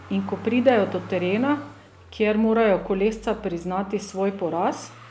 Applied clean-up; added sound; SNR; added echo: none; Motor vehicle (road); 19 dB; none.